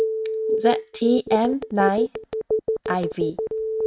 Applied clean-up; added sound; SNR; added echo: neural mask model RNNoise.